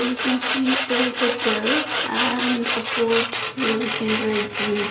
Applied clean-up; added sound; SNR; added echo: none; Sawing; -4 dB; none.